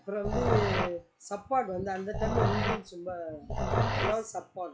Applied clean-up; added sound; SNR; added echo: classical method log-MMSE.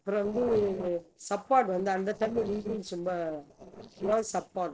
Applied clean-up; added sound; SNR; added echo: neural separator model SepFormer DNS4.